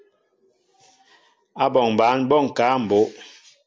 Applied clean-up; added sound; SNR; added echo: none; none; none; none.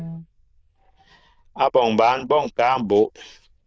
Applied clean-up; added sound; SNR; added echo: neural diffusion model UNIVERSE++.